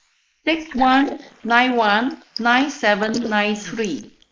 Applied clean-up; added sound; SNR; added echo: neural mask model Resemble Enhance denoiser.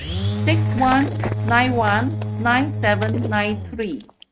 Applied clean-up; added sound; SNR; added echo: neural mask model RNNoise.